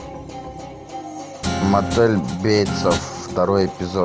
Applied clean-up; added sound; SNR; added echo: none; Guitar; 6 dB; none.